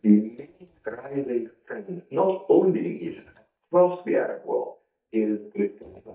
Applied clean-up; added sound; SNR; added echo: neural mask model DeepFilterNet 3.